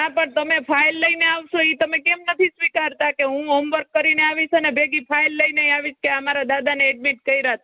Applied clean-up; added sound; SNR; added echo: none; none; none; none.